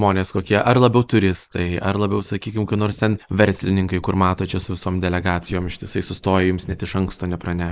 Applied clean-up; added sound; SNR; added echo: neural mask model Resemble Enhance denoiser.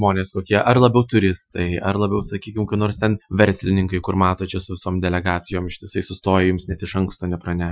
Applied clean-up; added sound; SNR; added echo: classical method Wiener filter.